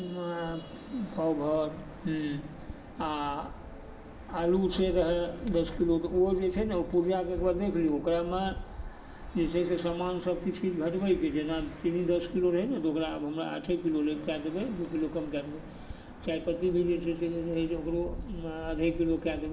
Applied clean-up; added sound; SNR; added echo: none; Bird; 13 dB; reverberation time 0.8 s.